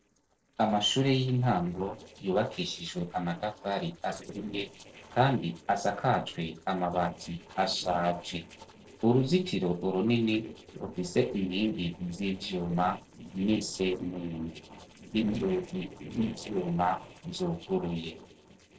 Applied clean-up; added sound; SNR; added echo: neural separator model SepFormer DNS4.